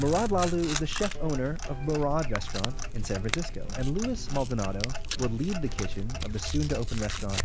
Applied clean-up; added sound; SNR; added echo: none; Tearing + Clock; 1 dB; none.